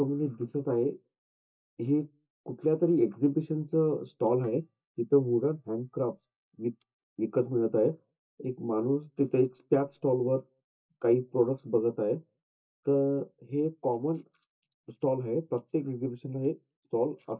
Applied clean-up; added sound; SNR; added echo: neural mask model DeepFilterNet 3.